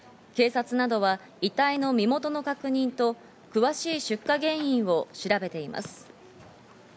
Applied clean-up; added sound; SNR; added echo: none; none; none; none.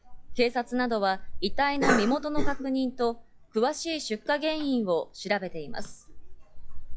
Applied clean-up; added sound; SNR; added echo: classical method log-MMSE.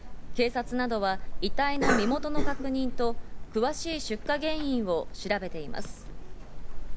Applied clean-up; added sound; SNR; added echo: none; Cough; -1 dB; none.